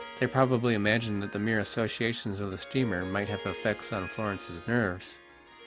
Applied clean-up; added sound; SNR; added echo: none; Harp; 14 dB; none.